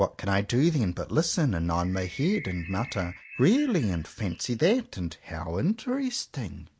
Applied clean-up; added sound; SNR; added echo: none; Bird; 18 dB; none.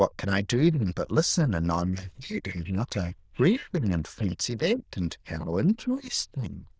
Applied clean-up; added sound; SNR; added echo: neural diffusion model UNIVERSE++.